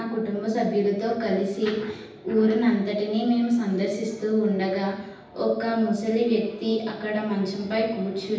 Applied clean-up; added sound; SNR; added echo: none; none; none; reverberation time 0.9 s.